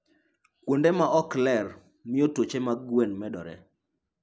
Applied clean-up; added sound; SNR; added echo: none; none; none; none.